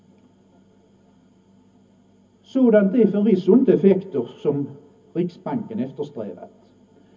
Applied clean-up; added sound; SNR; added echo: none; none; none; reverberation time 0.3 s.